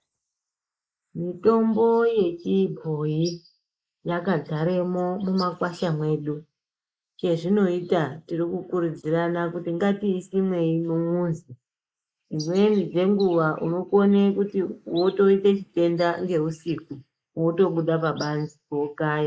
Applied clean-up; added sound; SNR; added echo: neural mask model Resemble Enhance denoiser.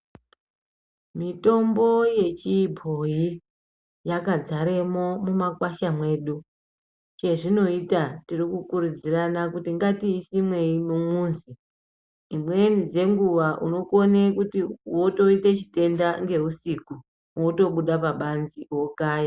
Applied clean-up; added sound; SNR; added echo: none; none; none; none.